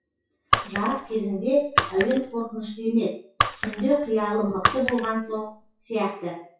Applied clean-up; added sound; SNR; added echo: classical method WPE with log-MMSE.